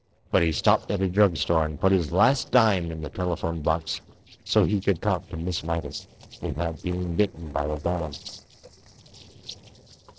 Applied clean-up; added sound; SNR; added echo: neural separator model SepFormer DNS4.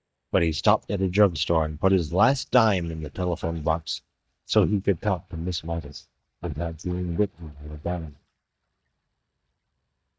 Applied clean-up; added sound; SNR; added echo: neural mask model DeepFilterNet 3.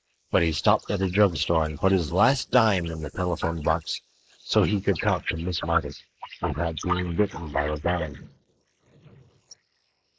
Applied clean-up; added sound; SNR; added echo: neural mask model Resemble Enhance denoiser.